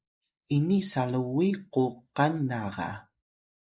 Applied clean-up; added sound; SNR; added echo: neural mask model Resemble Enhance denoiser.